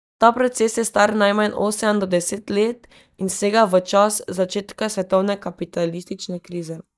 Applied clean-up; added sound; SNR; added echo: neural mask model DeepFilterNet 3.